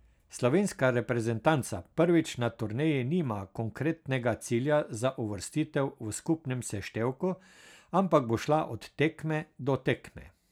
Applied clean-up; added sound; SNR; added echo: none; none; none; none.